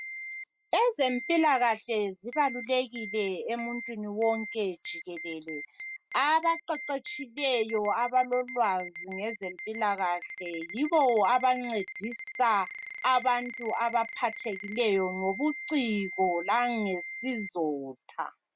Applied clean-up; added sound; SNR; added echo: none; Ringtone; 12 dB; none.